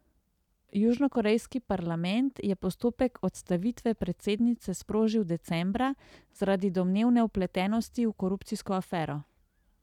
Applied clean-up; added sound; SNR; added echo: none; none; none; none.